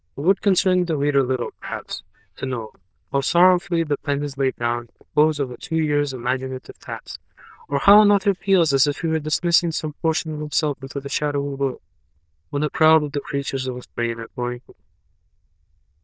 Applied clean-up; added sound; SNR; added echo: neural diffusion model UNIVERSE++.